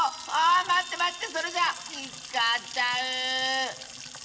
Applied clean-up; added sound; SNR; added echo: none; Sink (filling or washing) / Water tap, faucet / Splash, splatter; 14 dB; reverberation time 1.9 s.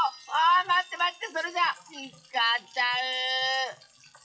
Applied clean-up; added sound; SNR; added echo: classical method WPE with log-MMSE.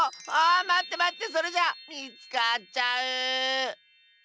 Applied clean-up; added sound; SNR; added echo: none; none; none; none.